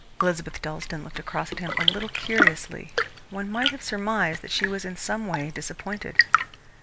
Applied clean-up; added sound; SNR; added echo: none; Tap / Fill (with liquid) / Trickle, dribble / Chirp, tweet / Engine; -2 dB; none.